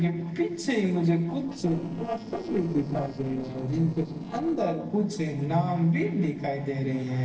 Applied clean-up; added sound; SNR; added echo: neural separator model SepFormer DNS4.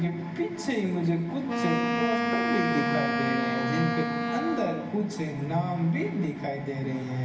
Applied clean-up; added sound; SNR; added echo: none; Wind instrument, woodwind instrument; 2 dB; reverberation time 1.1 s.